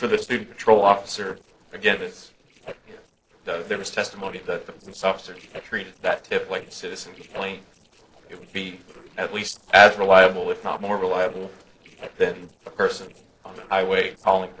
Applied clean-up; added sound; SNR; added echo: neural separator model SepFormer DNS4.